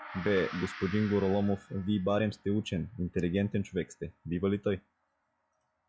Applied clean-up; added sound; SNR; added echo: classical method log-MMSE.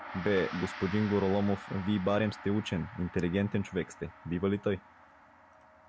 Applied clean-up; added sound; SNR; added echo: none; Gong; 14 dB; none.